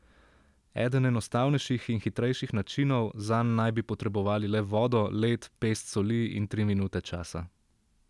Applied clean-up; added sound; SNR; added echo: none; none; none; none.